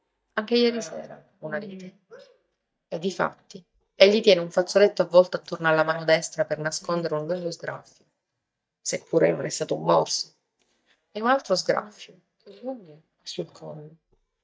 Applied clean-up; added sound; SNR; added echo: neural mask model DeepFilterNet 3.